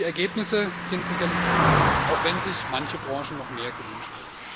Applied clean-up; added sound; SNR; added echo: none; Car passing by; -3 dB; none.